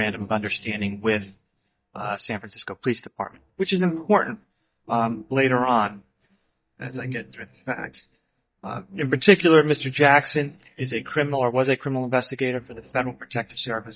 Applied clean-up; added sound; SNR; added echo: neural mask model DeepFilterNet 3.